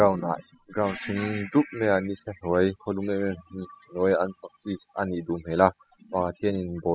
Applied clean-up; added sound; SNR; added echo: classical method spectral subtraction.